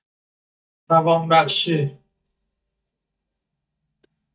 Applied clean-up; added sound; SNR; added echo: neural mask model DeepFilterNet 3.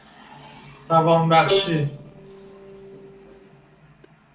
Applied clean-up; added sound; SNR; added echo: neural separator model SepFormer DNS4.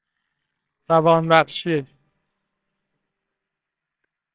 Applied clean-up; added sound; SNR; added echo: neural separator model SepFormer WHAMR!.